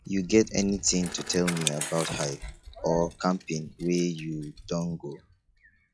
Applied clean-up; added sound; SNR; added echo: classical method log-MMSE.